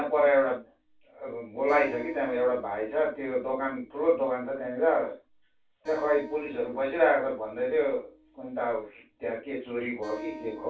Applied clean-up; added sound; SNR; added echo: none; Acoustic guitar; 18 dB; reverberation time 0.2 s.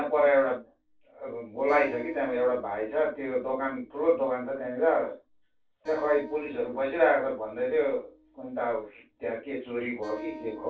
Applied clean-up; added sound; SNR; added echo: neural separator model SepFormer DNS4.